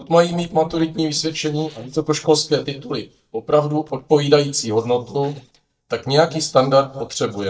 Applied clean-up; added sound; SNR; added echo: neural mask model DeepFilterNet 3.